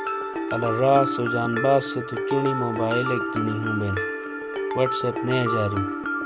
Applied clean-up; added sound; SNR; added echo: none; Mallet percussion; 2 dB; none.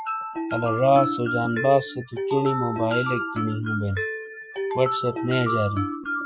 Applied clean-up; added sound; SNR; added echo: classical method Wiener filter.